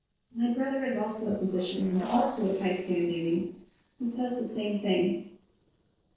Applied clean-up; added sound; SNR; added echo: neural separator model SepFormer DNS4.